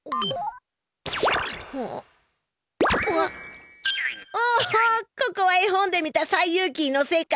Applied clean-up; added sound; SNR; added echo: none; none; none; none.